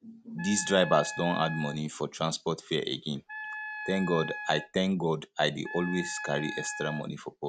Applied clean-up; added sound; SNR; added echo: none; Wind instrument, woodwind instrument; 9 dB; none.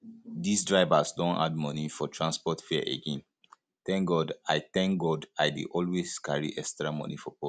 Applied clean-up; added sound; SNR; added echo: none; none; none; none.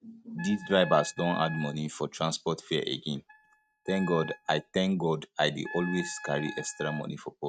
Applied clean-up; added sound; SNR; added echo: neural mask model RNNoise.